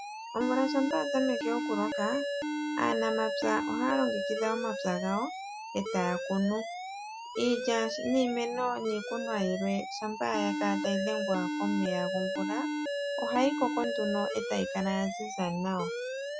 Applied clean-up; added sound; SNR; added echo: classical method Wiener filter.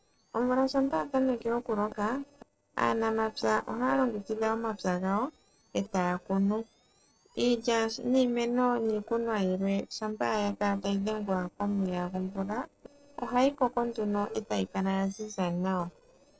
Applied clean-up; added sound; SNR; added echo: neural separator model SepFormer DNS4.